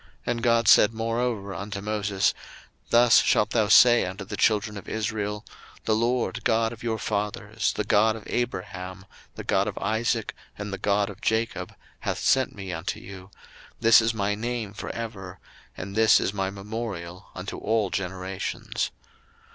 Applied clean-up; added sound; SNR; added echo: none; none; none; none.